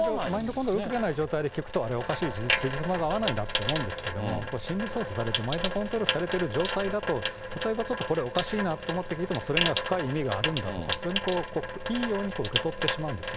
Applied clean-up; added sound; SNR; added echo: none; Sink (filling or washing) / Water tap, faucet; 2 dB; none.